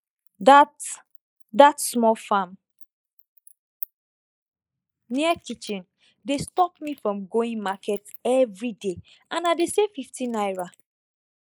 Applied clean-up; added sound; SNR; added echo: neural mask model Resemble Enhance denoiser.